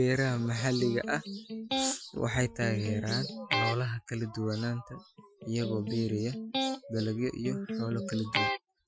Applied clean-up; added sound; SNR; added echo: classical method Wiener filter.